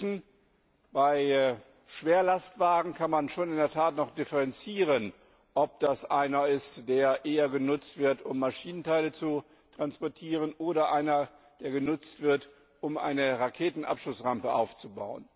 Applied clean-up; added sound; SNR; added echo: none; none; none; none.